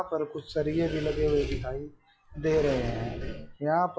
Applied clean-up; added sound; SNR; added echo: classical method log-MMSE.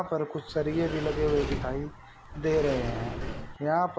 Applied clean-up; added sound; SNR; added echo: none; Sliding door; 6 dB; none.